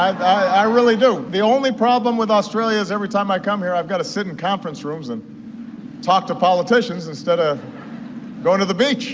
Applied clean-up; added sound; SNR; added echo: none; none; none; none.